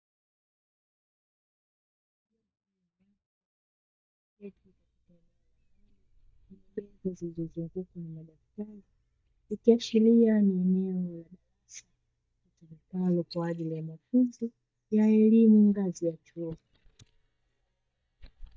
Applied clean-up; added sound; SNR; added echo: neural mask model DeepFilterNet 3.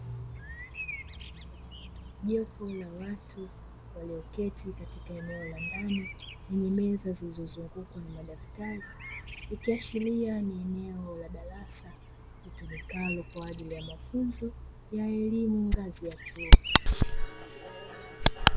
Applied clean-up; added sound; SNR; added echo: none; Bird vocalization, bird call, bird song; -5 dB; none.